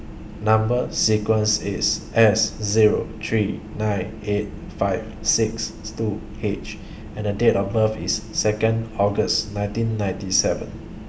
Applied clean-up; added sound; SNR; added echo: none; none; none; none.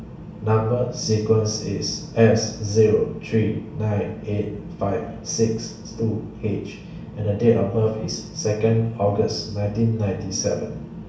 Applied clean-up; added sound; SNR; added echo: none; none; none; reverberation time 0.6 s.